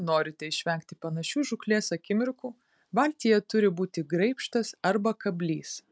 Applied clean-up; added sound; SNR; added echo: none; none; none; none.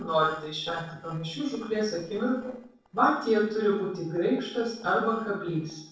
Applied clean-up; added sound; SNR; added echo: neural separator model SepFormer DNS4.